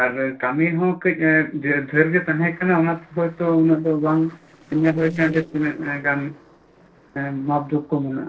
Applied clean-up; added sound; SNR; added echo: neural separator model SepFormer DNS4.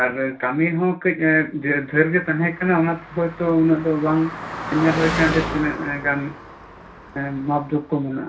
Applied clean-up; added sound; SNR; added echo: none; Car passing by; 11 dB; reverberation time 0.3 s.